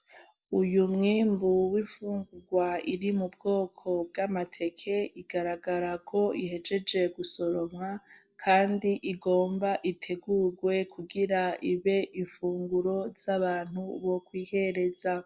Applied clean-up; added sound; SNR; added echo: none; none; none; none.